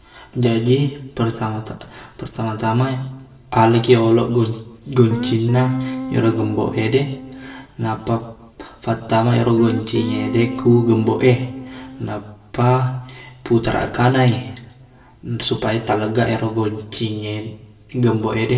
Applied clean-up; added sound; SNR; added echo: none; Guitar; 8 dB; reverberation time 0.7 s.